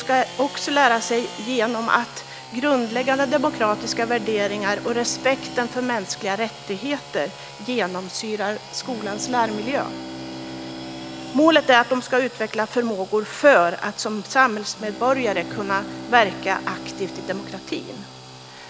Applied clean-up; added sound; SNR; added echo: none; Sawing / Engine + Bowed string instrument; 13 dB; none.